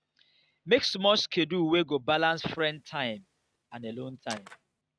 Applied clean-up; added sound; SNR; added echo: neural mask model RNNoise.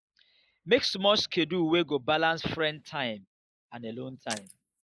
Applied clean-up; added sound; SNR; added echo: neural mask model Resemble Enhance denoiser.